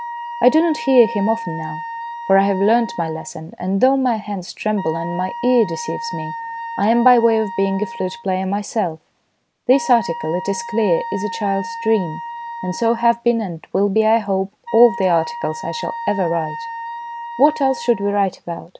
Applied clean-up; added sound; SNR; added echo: none; Wind instrument, woodwind instrument; 11 dB; none.